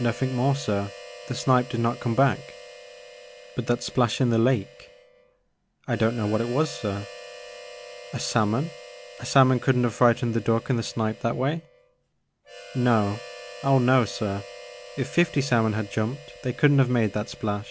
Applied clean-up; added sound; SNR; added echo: none; Harmonica; 18 dB; none.